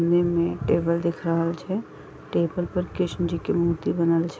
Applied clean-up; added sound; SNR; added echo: none; none; none; none.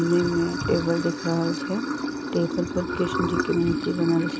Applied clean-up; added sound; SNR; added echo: none; Sink (filling or washing) / Water; 4 dB; none.